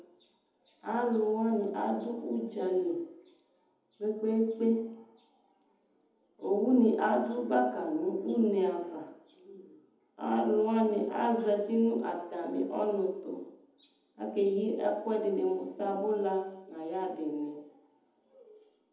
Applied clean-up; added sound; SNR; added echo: none; none; none; reverberation time 1.0 s.